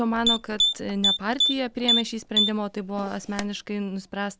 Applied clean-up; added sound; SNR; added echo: none; Typing; -1 dB; none.